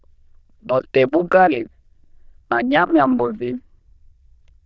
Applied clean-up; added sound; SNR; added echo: neural diffusion model UNIVERSE++.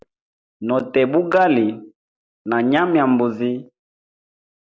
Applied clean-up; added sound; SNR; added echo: none; none; none; none.